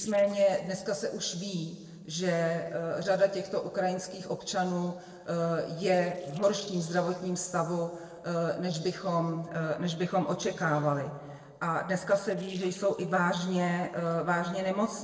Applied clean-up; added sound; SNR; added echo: neural separator model SepFormer DNS4.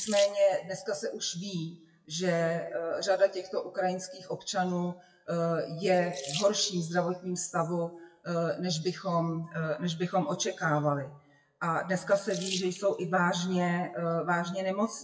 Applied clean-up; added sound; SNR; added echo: classical method WPE with log-MMSE.